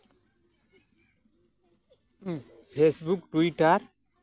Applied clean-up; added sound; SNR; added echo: none; none; none; none.